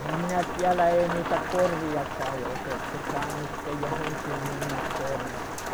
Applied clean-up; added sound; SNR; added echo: none; Rain; 2 dB; none.